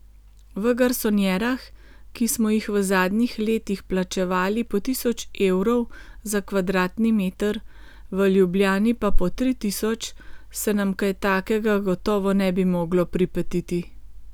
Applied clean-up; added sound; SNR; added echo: none; none; none; none.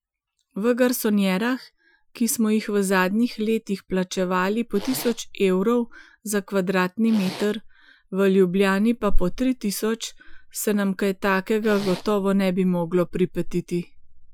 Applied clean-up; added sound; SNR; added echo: classical method Wiener filter.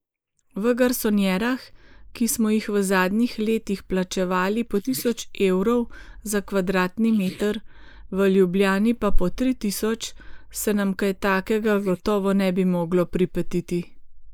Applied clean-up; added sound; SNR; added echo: neural mask model Resemble Enhance denoiser.